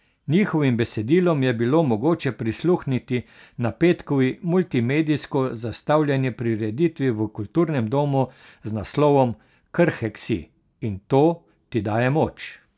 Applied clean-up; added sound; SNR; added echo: none; none; none; none.